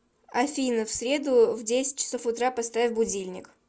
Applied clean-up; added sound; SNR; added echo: none; none; none; none.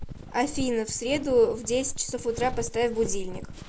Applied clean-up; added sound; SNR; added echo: none; Walk, footsteps; 9 dB; none.